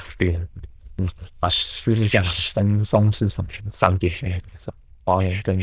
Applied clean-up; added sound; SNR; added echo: neural diffusion model UNIVERSE++.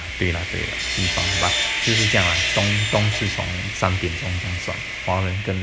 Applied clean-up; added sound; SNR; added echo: none; Sawing; 1 dB; none.